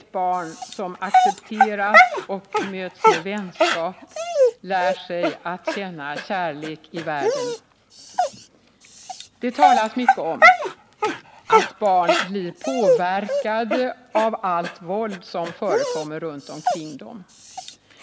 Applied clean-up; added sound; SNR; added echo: none; Dog; -4 dB; none.